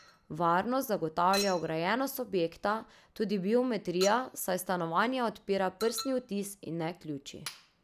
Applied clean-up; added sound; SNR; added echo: none; Chink, clink; 16 dB; none.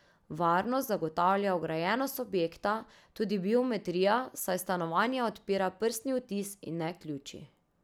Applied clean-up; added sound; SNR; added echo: none; none; none; none.